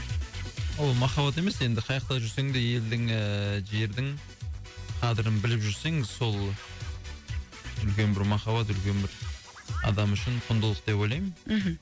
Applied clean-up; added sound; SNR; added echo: none; none; none; none.